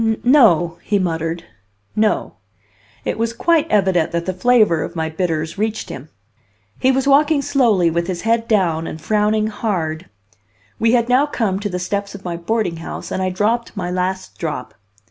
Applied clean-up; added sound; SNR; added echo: none; none; none; none.